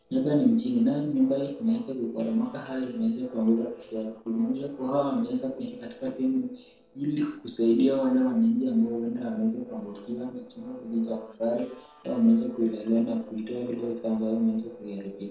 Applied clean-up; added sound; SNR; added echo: neural separator model SepFormer DNS4.